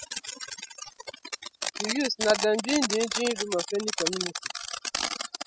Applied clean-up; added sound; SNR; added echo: classical method spectral subtraction.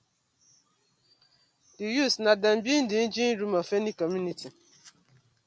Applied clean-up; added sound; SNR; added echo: none; none; none; none.